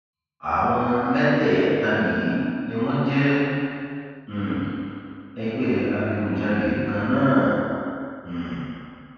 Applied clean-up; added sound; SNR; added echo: none; none; none; reverberation time 2.1 s.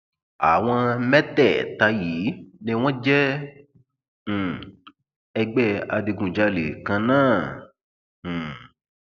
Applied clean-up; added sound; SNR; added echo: none; none; none; none.